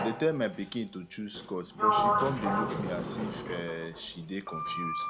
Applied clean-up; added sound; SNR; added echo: none; Sliding door; -2 dB; none.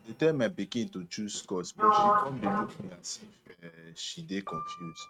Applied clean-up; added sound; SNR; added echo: neural mask model RNNoise.